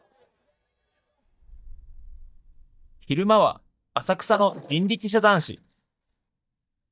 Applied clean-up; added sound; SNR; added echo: neural mask model DeepFilterNet 3.